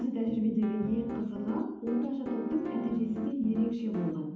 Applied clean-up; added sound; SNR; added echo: none; Piano; 10 dB; reverberation time 0.8 s.